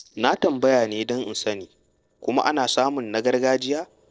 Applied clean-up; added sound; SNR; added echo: neural separator model SepFormer DNS4.